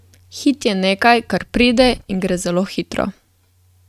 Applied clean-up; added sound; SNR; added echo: neural mask model RNNoise.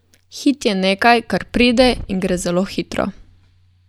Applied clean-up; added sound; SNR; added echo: neural mask model DeepFilterNet 3.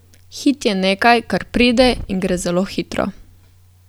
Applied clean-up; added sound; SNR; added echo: none; Purr; 16 dB; none.